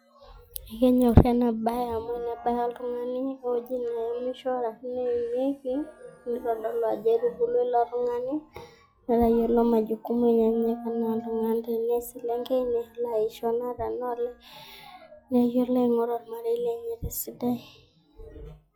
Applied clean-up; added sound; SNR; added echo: classical method log-MMSE.